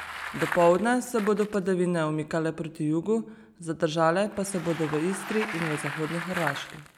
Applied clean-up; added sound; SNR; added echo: none; Bicycle; 11 dB; none.